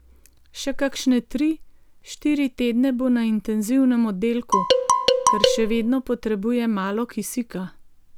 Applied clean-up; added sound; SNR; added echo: none; Marimba, xylophone; -3 dB; none.